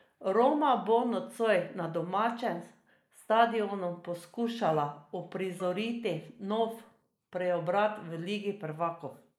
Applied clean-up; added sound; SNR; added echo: neural mask model Resemble Enhance denoiser.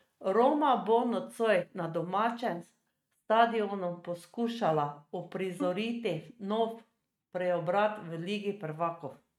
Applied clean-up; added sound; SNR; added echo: neural mask model RNNoise.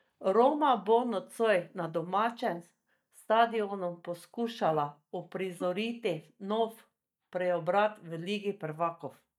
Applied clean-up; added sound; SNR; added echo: neural mask model DeepFilterNet 3.